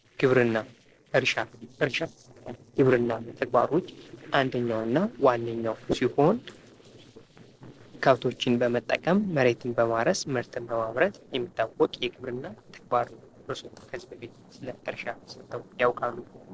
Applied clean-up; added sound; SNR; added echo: neural separator model SepFormer DNS4.